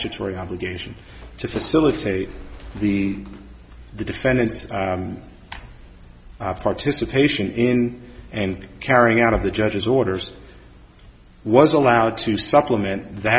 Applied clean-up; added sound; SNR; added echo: none; Bird; 18 dB; none.